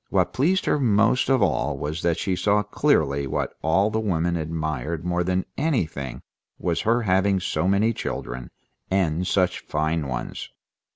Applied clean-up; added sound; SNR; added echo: none; none; none; none.